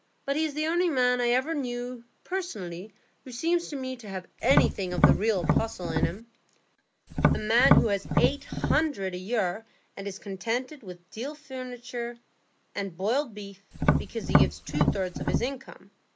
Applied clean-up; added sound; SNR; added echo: none; Tap; -5 dB; none.